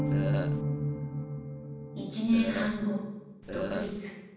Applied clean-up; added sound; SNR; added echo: none; Burping, eructation; 5 dB; reverberation time 1.2 s.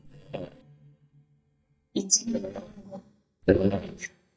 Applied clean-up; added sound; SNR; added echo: neural mask model DeepFilterNet 3.